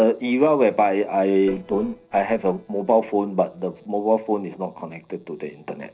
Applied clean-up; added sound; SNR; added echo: neural separator model SepFormer DNS4.